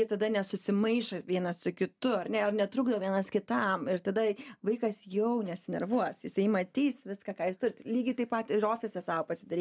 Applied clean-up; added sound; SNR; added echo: none; none; none; none.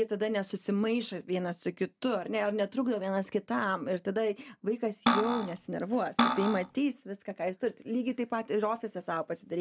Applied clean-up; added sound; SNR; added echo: none; Cutlery, silverware; -2 dB; none.